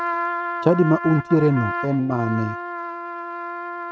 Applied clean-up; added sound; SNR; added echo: neural mask model RNNoise.